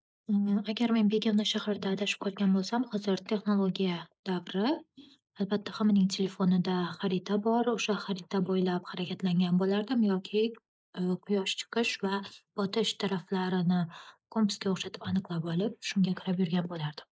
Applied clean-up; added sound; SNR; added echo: neural mask model Resemble Enhance denoiser.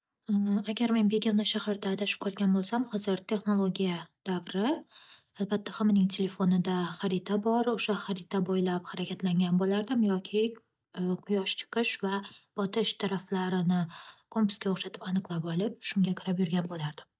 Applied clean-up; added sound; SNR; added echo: none; none; none; none.